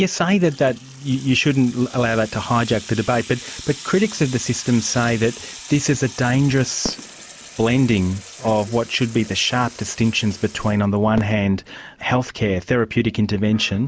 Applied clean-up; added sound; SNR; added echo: none; Fireworks + Sink (filling or washing) / Water tap, faucet; 18 dB; none.